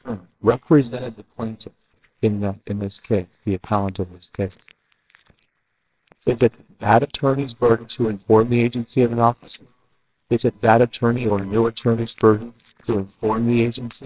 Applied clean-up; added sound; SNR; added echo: neural separator model SepFormer WHAMR!.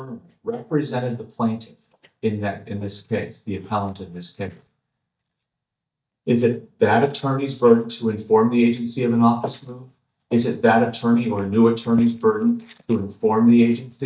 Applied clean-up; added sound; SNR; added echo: neural mask model DeepFilterNet 3.